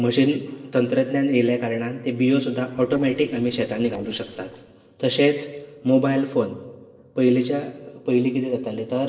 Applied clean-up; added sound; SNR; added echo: neural separator model SepFormer DNS4.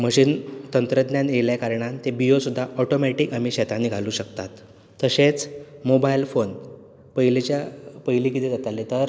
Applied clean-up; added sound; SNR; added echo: none; none; none; none.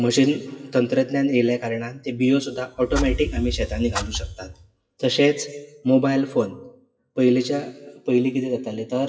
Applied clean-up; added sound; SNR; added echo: classical method WPE with log-MMSE.